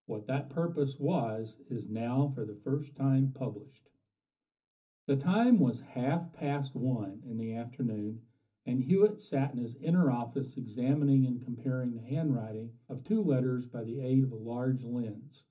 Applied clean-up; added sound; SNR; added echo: none; none; none; reverberation time 0.3 s.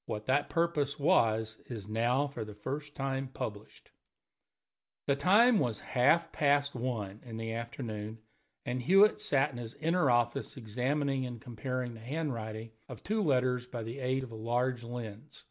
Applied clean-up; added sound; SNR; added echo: none; none; none; none.